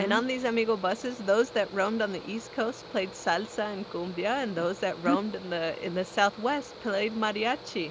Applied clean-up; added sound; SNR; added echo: none; Mechanical fan; 16 dB; none.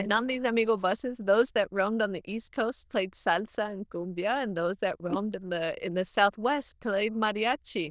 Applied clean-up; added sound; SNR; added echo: neural diffusion model UNIVERSE++.